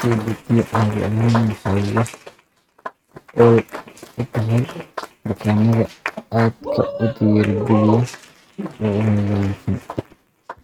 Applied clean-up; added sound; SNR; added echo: neural mask model RNNoise.